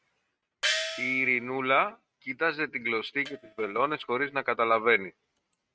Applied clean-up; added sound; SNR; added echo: neural mask model RNNoise.